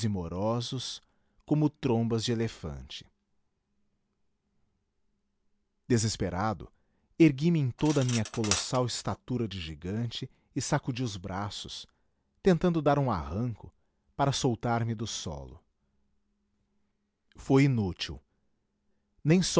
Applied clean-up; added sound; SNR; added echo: none; Cutlery, silverware; 10 dB; none.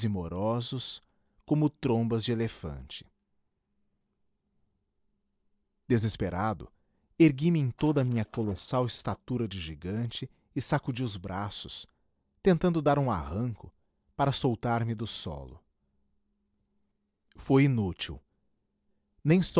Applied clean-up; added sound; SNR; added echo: neural separator model SepFormer DNS4.